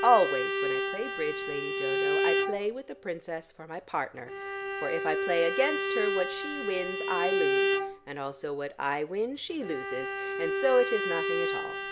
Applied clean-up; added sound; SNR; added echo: none; Bowed string instrument; 0 dB; none.